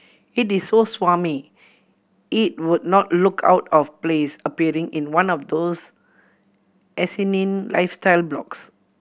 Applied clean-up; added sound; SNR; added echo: none; none; none; none.